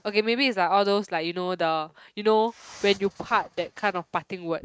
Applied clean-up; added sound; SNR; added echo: neural mask model RNNoise.